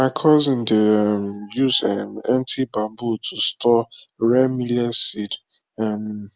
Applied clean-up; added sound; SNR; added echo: none; none; none; none.